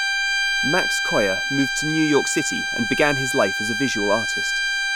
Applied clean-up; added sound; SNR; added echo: none; Bowed string instrument; 0 dB; none.